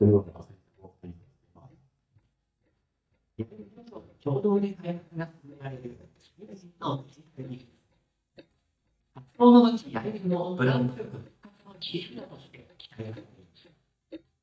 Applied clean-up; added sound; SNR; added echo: neural mask model DeepFilterNet 3.